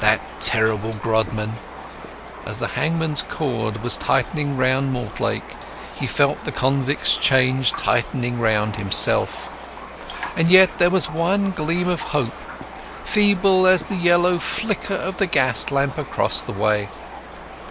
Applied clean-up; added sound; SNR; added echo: none; Raindrop; 13 dB; none.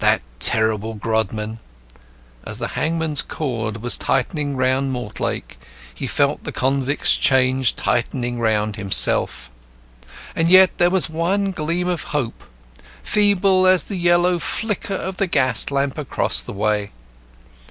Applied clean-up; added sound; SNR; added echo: none; none; none; none.